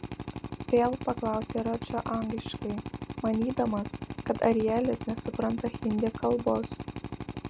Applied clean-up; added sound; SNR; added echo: none; Drill; 8 dB; none.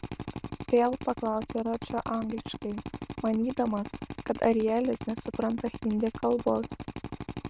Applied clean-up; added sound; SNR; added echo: neural diffusion model UNIVERSE++.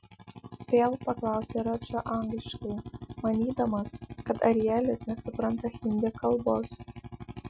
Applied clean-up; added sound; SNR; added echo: classical method Wiener filter.